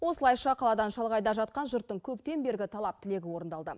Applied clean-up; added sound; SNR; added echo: none; none; none; none.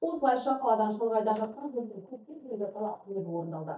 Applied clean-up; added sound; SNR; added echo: neural mask model DeepFilterNet 3.